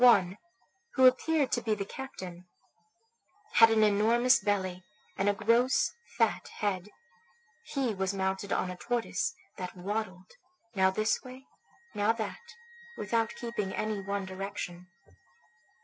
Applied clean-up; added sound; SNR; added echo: classical method log-MMSE.